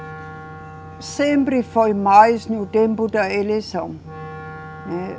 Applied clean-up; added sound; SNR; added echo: none; Wind instrument, woodwind instrument; 18 dB; none.